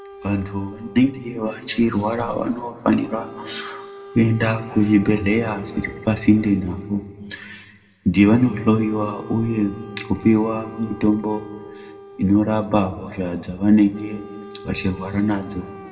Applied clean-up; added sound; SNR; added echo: none; Wind instrument, woodwind instrument; 19 dB; reverberation time 1.7 s.